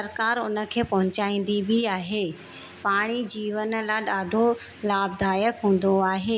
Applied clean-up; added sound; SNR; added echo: none; none; none; none.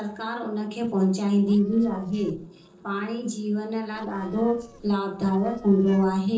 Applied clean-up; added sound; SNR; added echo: neural separator model SepFormer DNS4.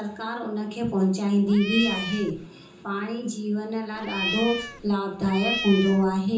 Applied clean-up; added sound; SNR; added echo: none; Cat; 7 dB; reverberation time 0.6 s.